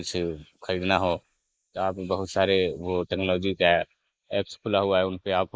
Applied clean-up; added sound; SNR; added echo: neural mask model Resemble Enhance denoiser.